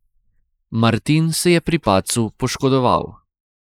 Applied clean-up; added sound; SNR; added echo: neural mask model Resemble Enhance denoiser.